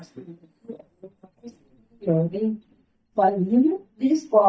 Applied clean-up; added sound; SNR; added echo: neural mask model DeepFilterNet 3.